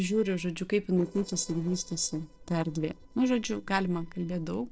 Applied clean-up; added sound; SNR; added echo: neural separator model SepFormer DNS4.